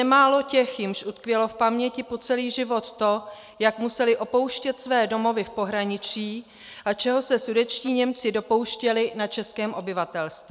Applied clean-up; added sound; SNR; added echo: none; none; none; none.